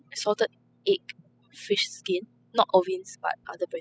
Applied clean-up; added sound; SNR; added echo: classical method spectral subtraction.